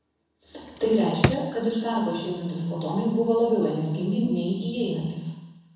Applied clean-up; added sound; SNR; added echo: none; Drawer open or close; 3 dB; reverberation time 1.1 s.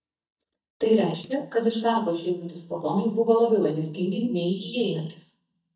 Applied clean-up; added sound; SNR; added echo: neural mask model DeepFilterNet 3.